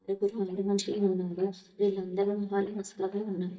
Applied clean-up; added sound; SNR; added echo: neural mask model DeepFilterNet 3.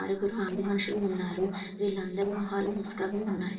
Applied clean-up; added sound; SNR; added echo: neural separator model SepFormer DNS4.